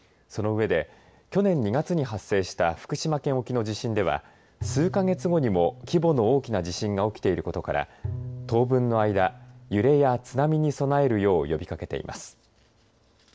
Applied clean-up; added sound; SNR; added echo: none; Bowed string instrument; 14 dB; none.